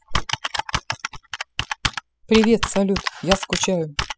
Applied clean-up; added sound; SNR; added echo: classical method spectral subtraction.